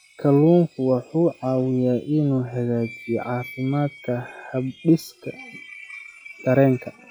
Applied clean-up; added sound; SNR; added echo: classical method log-MMSE.